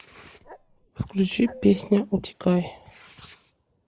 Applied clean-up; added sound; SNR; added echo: neural mask model Resemble Enhance denoiser.